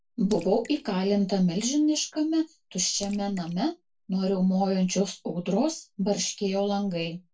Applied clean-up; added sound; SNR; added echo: neural separator model SepFormer DNS4.